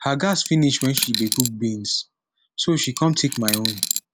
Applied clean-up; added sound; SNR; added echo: none; Coin (dropping); 5 dB; none.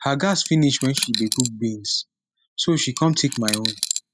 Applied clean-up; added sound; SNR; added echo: classical method spectral subtraction.